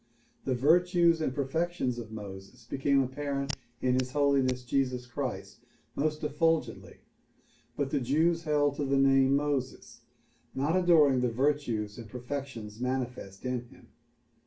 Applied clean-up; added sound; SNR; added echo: none; Hands; 15 dB; reverberation time 0.2 s.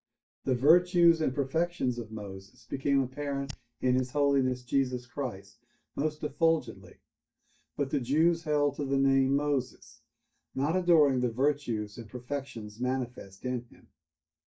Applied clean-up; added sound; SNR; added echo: neural mask model DeepFilterNet 3.